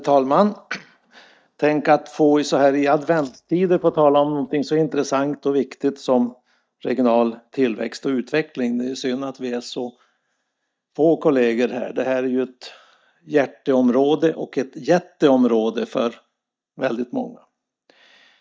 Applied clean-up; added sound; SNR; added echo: neural mask model DeepFilterNet 3.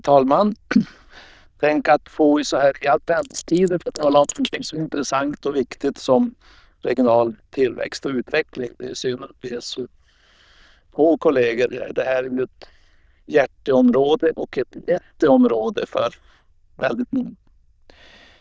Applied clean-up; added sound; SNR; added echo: neural diffusion model UNIVERSE++.